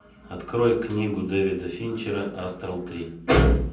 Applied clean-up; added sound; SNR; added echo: none; none; none; reverberation time 0.6 s.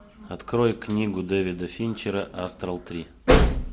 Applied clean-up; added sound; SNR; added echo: none; none; none; none.